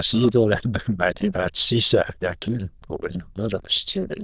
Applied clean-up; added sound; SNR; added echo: neural diffusion model UNIVERSE++.